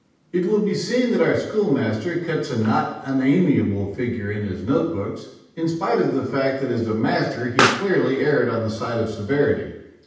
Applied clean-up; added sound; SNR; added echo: none; Explosion; 11 dB; reverberation time 0.9 s.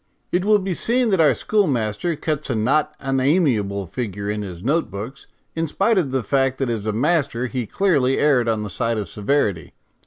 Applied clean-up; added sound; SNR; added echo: none; none; none; none.